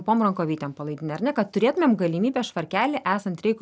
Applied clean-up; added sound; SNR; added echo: none; none; none; none.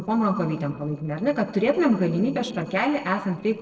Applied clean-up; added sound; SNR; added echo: neural separator model SepFormer DNS4.